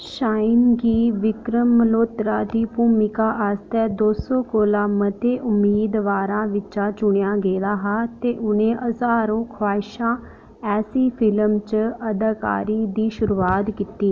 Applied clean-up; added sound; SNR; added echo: none; none; none; none.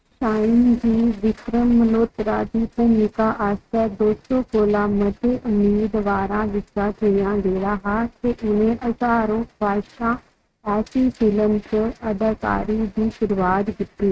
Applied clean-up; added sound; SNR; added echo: neural mask model RNNoise.